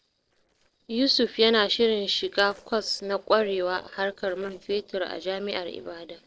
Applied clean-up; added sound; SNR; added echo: neural separator model SepFormer DNS4.